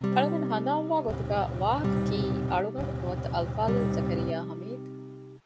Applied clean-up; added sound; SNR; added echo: none; Engine / Truck / Car + Acoustic guitar / Strum; -1 dB; none.